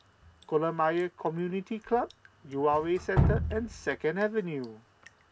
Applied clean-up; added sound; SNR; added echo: none; Drip; 4 dB; none.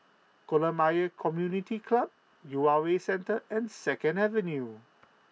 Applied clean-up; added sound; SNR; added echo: none; none; none; none.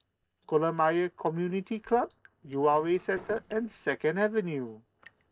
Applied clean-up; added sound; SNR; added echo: neural separator model SepFormer DNS4.